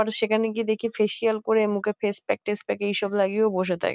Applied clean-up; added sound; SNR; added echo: none; none; none; none.